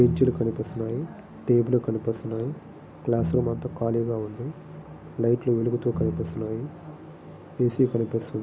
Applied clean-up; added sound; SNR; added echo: none; Piano; 10 dB; none.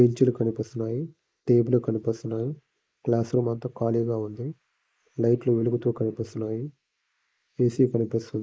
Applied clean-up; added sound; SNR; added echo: neural mask model Resemble Enhance denoiser.